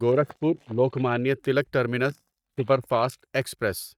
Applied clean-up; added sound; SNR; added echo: neural mask model DeepFilterNet 3.